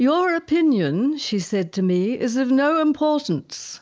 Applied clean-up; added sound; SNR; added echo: none; none; none; none.